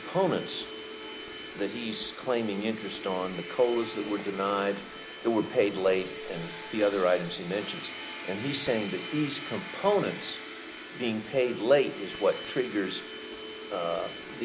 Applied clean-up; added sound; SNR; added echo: none; Domestic sounds, home sounds; 11 dB; none.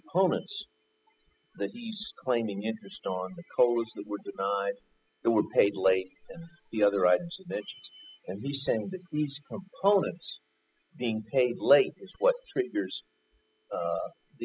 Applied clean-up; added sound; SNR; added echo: classical method spectral subtraction.